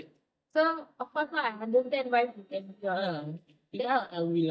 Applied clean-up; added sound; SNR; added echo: neural mask model DeepFilterNet 3.